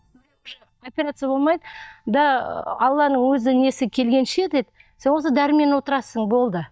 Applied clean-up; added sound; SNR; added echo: neural mask model DeepFilterNet 3.